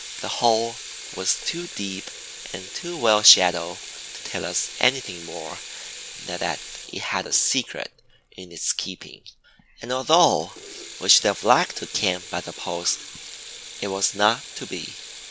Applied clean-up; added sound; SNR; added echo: none; Sink (filling or washing) / Water tap, faucet; 13 dB; none.